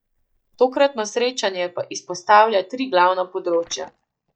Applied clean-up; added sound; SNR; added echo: neural mask model DeepFilterNet 3.